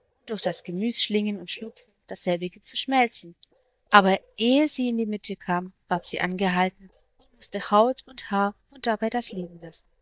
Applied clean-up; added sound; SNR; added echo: neural mask model DeepFilterNet 3.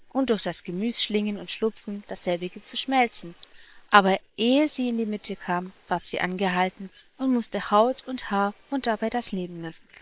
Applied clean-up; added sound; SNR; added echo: neural separator model SepFormer WHAM!.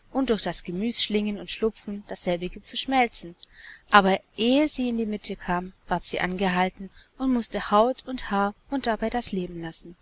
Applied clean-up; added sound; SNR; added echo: none; none; none; none.